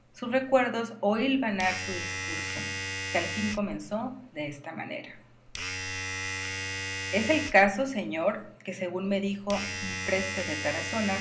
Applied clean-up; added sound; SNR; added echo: none; Domestic sounds, home sounds; 7 dB; reverberation time 0.5 s.